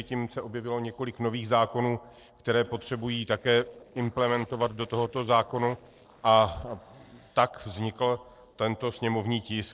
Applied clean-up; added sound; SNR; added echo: neural separator model SepFormer DNS4.